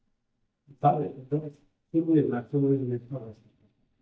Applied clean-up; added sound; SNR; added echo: neural mask model DeepFilterNet 3.